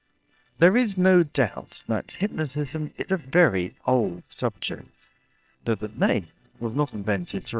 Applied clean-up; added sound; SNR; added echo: neural separator model SepFormer WHAM!.